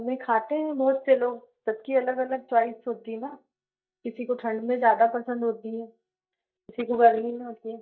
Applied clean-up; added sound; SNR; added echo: neural mask model DeepFilterNet 3.